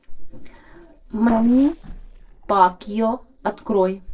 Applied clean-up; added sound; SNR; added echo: neural separator model SepFormer DNS4.